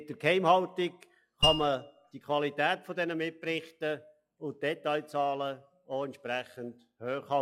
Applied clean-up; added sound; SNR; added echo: classical method log-MMSE.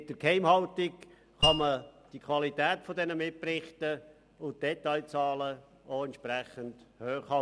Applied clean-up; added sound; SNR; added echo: none; Mallet percussion; 1 dB; none.